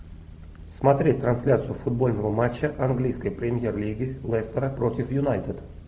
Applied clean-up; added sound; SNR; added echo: none; none; none; none.